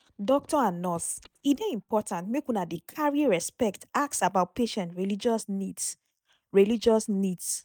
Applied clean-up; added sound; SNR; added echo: neural mask model DeepFilterNet 3.